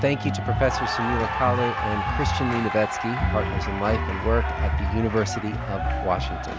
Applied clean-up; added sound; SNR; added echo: none; Cheering; 6 dB; none.